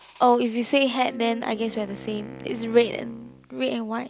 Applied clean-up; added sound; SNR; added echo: none; Wind instrument, woodwind instrument; 17 dB; none.